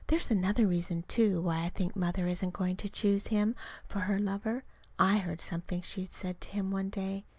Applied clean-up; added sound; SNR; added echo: none; none; none; none.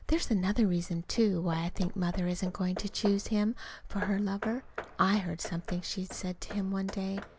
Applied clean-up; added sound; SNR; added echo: none; Hammer / Wood; 16 dB; none.